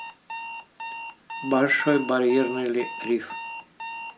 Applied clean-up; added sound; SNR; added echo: none; Alarm; 11 dB; none.